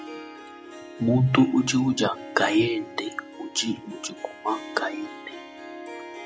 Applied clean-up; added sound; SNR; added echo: none; Harp; 14 dB; none.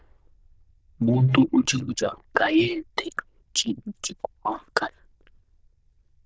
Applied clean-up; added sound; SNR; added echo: neural diffusion model UNIVERSE++.